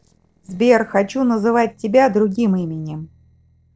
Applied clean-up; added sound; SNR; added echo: neural separator model SepFormer DNS4.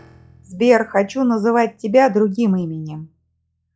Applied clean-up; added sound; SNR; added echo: classical method log-MMSE.